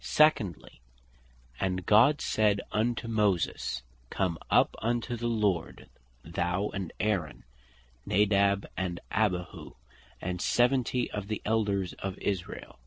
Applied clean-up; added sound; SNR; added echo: none; none; none; none.